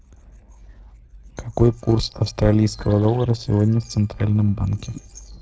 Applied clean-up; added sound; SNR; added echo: neural separator model SepFormer DNS4.